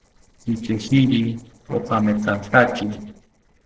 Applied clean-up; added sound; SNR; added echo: neural separator model SepFormer DNS4.